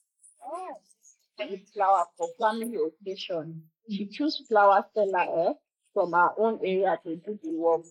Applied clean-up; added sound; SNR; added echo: neural mask model Resemble Enhance denoiser.